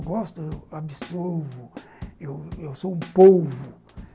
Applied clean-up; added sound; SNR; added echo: none; Drum / Drum kit; 20 dB; none.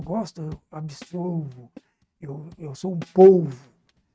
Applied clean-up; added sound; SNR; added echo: neural mask model RNNoise.